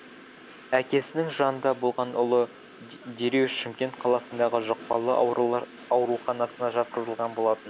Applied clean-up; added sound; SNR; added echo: none; Train; 20 dB; none.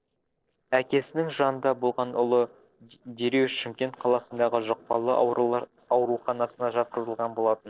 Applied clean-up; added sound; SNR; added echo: neural separator model SepFormer DNS4.